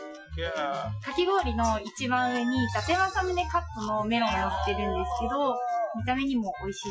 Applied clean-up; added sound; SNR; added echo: classical method Wiener filter.